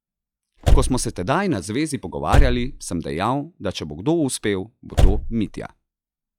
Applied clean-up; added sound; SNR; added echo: classical method log-MMSE.